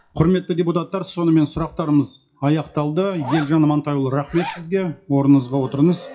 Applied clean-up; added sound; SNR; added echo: classical method WPE with log-MMSE.